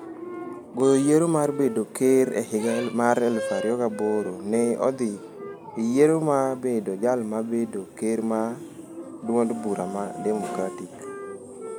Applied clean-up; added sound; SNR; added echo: none; Wind instrument, woodwind instrument + Wind instrument, woodwind instrument; 14 dB; none.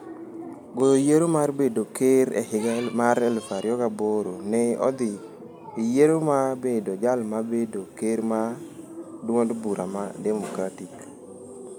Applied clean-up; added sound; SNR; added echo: none; none; none; none.